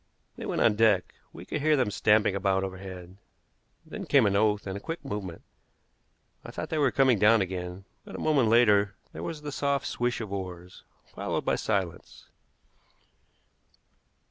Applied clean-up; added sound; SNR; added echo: none; none; none; none.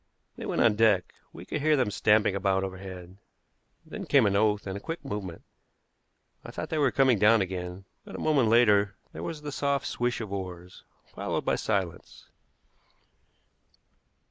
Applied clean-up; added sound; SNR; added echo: neural mask model Resemble Enhance denoiser.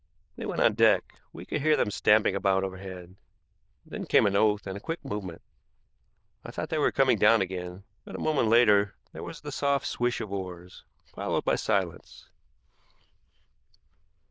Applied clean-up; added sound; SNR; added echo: neural diffusion model UNIVERSE++.